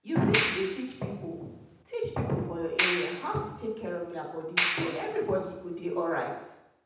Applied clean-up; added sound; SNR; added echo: none; Clapping; 2 dB; reverberation time 0.8 s.